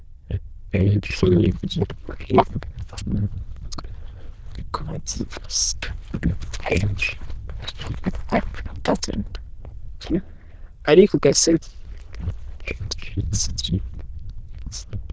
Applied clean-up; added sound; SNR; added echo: neural diffusion model UNIVERSE++.